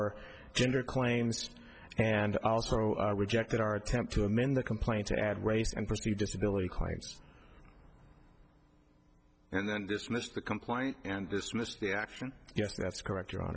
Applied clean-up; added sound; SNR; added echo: none; none; none; none.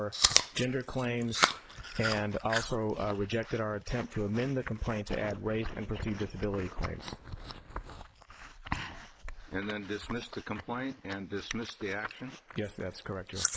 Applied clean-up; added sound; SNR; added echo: neural mask model Resemble Enhance denoiser.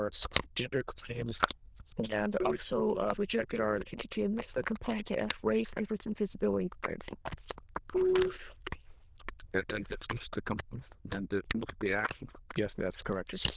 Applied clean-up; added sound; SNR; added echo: neural diffusion model UNIVERSE++.